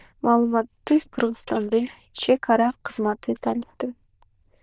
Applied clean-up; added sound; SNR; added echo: neural diffusion model UNIVERSE++.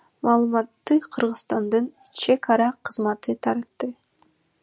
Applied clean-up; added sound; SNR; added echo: none; none; none; none.